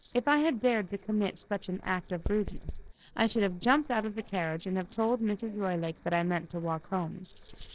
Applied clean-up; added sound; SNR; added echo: neural separator model SepFormer DNS4.